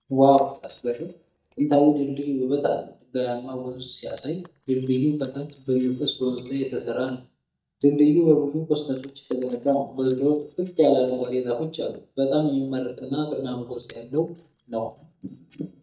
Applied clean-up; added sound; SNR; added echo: neural mask model DeepFilterNet 3.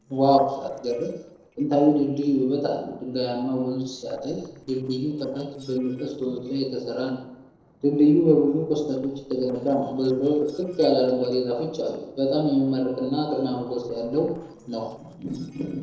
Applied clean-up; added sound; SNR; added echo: neural separator model SepFormer DNS4.